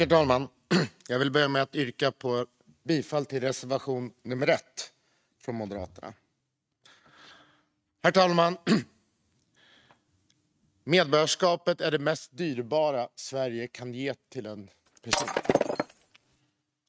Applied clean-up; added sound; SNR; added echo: neural mask model RNNoise.